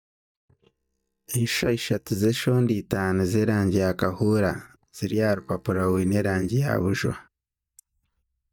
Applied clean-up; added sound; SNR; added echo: neural mask model DeepFilterNet 3.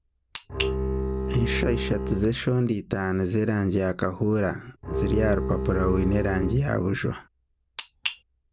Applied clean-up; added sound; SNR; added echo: none; Bowed string instrument; 2 dB; none.